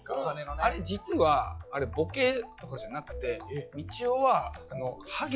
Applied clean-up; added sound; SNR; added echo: classical method log-MMSE.